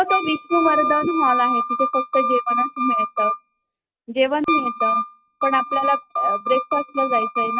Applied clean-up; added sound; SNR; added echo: neural mask model RNNoise.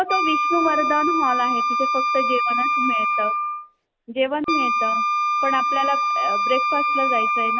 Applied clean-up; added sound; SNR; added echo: none; Wind instrument, woodwind instrument; -5 dB; none.